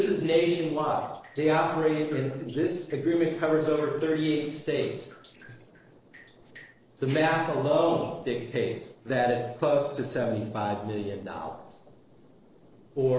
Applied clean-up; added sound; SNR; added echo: neural separator model SepFormer DNS4.